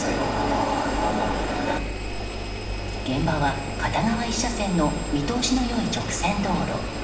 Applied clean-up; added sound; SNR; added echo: none; Engine; 5 dB; reverberation time 0.9 s.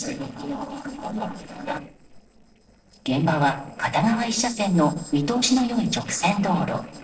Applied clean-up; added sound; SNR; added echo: neural separator model SepFormer DNS4.